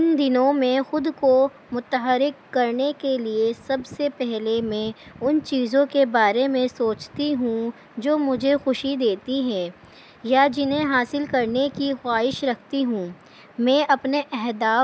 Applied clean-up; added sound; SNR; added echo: none; none; none; none.